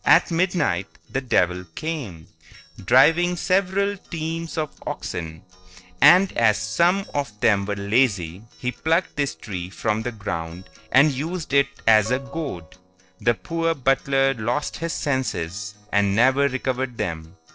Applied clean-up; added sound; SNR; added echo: neural separator model SepFormer DNS4.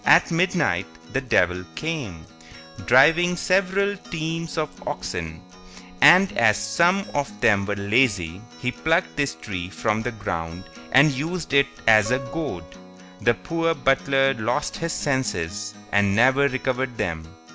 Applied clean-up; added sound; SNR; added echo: none; Acoustic guitar + Acoustic guitar; 19 dB; none.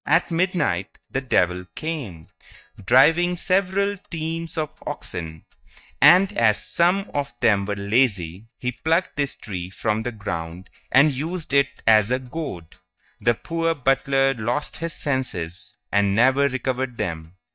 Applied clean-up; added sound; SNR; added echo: neural mask model DeepFilterNet 3.